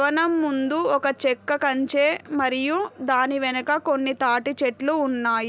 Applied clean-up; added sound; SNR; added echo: none; none; none; none.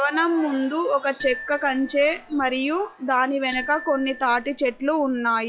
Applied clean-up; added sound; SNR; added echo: classical method log-MMSE.